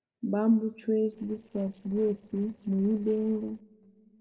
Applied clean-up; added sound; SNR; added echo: neural separator model SepFormer DNS4.